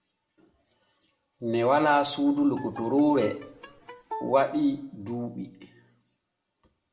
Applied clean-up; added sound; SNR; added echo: none; Bowed string instrument; 15 dB; reverberation time 0.6 s.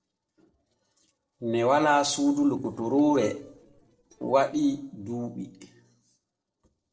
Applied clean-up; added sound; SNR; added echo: neural separator model SepFormer DNS4.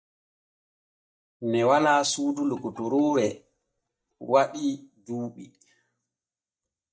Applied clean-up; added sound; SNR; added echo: neural mask model DeepFilterNet 3.